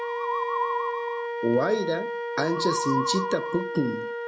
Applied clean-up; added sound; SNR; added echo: none; Wind instrument, woodwind instrument + Musical instrument; 0 dB; none.